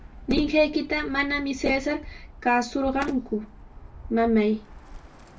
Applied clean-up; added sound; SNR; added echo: none; Bird; 16 dB; reverberation time 0.2 s.